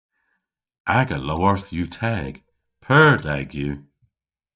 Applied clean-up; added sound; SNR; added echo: neural mask model DeepFilterNet 3.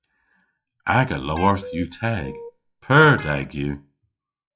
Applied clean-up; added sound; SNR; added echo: classical method log-MMSE.